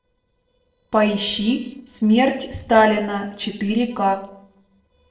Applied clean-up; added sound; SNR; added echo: neural separator model SepFormer DNS4.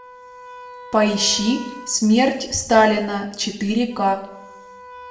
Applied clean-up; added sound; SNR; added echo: none; Wind instrument, woodwind instrument; 19 dB; reverberation time 0.7 s.